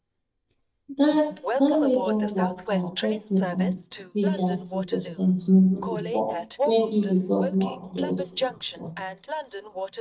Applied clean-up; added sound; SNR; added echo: neural mask model DeepFilterNet 3.